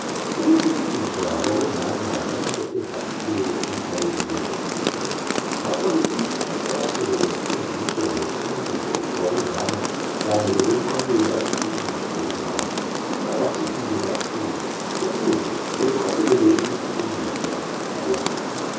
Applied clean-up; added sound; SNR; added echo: none; Rain; 0 dB; reverberation time 0.6 s.